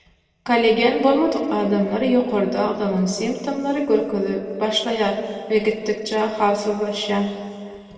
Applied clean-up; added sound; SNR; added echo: none; none; none; reverberation time 2.2 s.